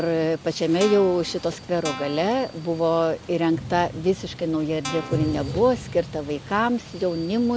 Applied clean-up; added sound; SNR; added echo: none; Guitar; 14 dB; none.